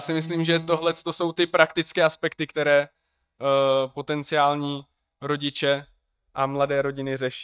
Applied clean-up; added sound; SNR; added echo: neural mask model DeepFilterNet 3.